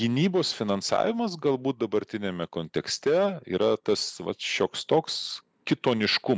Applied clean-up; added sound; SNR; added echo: none; none; none; none.